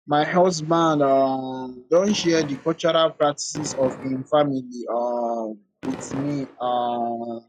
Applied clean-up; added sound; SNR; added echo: classical method log-MMSE.